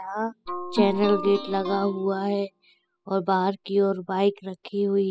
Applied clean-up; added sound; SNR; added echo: classical method spectral subtraction.